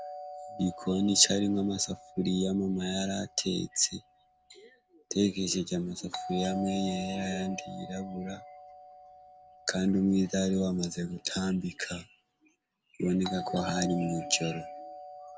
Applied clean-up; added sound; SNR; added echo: none; Doorbell; 13 dB; none.